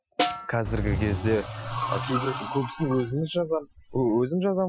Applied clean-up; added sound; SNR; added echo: classical method Wiener filter.